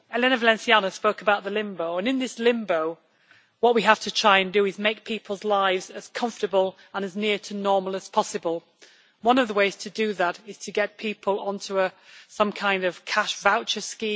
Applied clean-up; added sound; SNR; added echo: none; none; none; none.